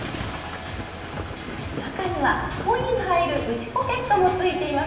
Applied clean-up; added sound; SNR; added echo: none; Thunder / Rain; 11 dB; reverberation time 1.4 s.